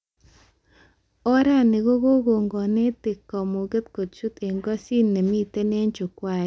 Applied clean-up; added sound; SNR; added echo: none; none; none; none.